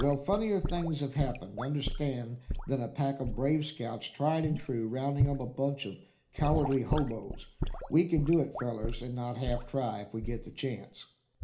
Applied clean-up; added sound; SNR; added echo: none; Sink (filling or washing) / Gurgling / Liquid; 6 dB; reverberation time 0.4 s.